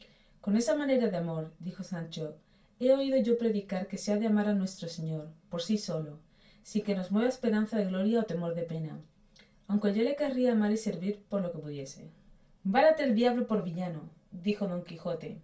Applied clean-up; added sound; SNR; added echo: none; none; none; reverberation time 0.2 s.